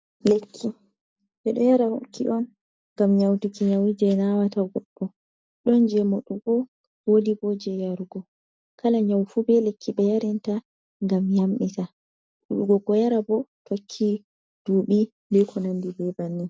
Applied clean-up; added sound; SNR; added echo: none; none; none; none.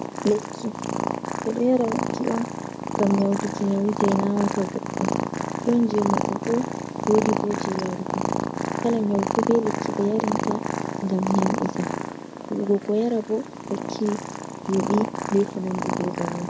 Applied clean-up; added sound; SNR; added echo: none; Purr; 3 dB; none.